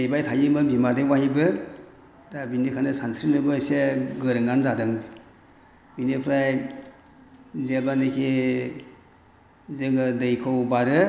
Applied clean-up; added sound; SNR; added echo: none; none; none; none.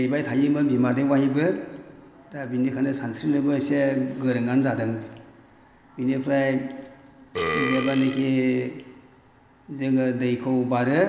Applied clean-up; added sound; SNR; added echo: none; Burping, eructation; 6 dB; reverberation time 1.8 s.